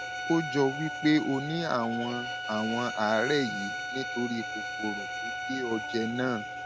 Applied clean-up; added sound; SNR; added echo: none; Bowed string instrument; 5 dB; none.